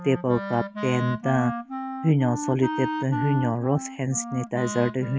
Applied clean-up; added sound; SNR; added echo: none; Wind instrument, woodwind instrument; 7 dB; none.